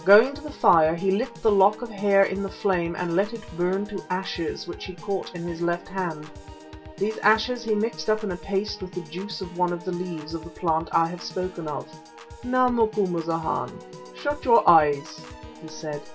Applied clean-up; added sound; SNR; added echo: none; Piano / Organ; 17 dB; reverberation time 0.2 s.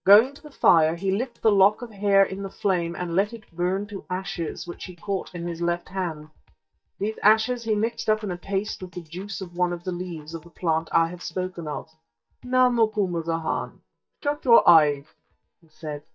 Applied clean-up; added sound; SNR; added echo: neural mask model DeepFilterNet 3.